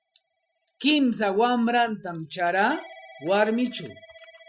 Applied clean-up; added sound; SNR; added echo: classical method Wiener filter.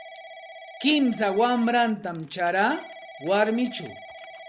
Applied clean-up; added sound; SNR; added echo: none; Telephone / Typing; 17 dB; none.